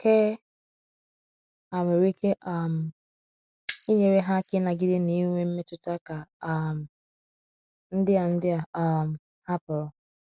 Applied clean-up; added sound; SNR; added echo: none; Bicycle bell; -2 dB; none.